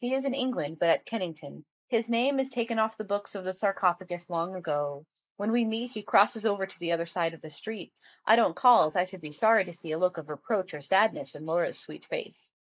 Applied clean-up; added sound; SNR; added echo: neural mask model Resemble Enhance denoiser.